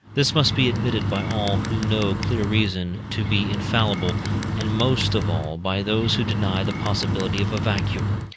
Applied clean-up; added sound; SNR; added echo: none; Bird; 1 dB; none.